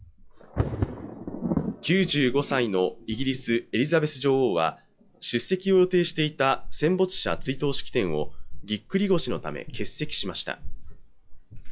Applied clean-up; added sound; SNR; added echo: classical method log-MMSE.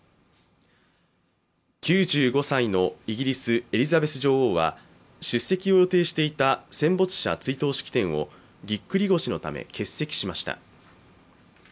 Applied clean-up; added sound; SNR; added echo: none; none; none; none.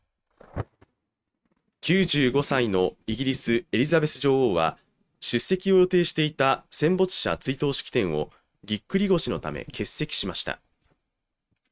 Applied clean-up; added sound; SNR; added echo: neural mask model RNNoise.